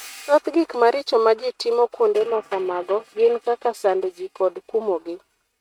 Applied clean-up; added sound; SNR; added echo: neural mask model RNNoise.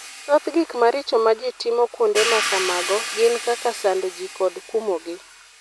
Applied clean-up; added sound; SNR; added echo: none; Hi-hat; 8 dB; none.